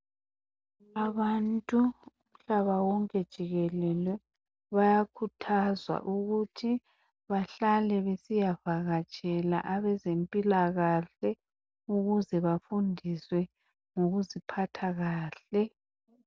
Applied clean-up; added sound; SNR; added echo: none; none; none; none.